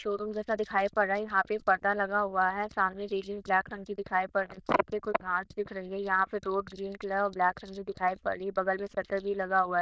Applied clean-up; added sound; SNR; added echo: neural diffusion model UNIVERSE++.